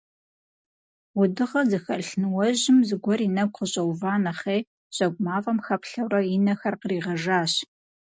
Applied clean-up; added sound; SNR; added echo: none; none; none; none.